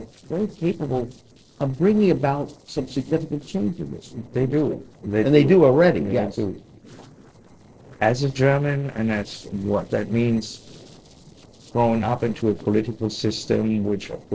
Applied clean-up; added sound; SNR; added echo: neural separator model SepFormer DNS4.